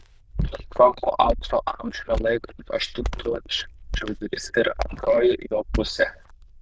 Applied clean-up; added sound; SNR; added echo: neural diffusion model UNIVERSE++.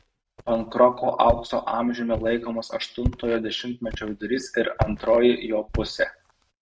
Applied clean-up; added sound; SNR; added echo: neural mask model RNNoise.